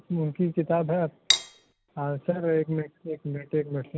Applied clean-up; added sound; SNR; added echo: none; Cutlery, silverware; -1 dB; none.